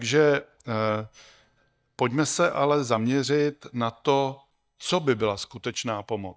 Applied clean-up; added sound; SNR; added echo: neural mask model DeepFilterNet 3.